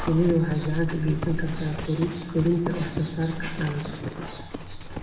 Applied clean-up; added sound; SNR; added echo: none; Livestock, farm animals, working animals; 7 dB; reverberation time 1.0 s.